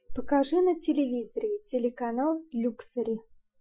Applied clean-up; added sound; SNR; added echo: classical method Wiener filter.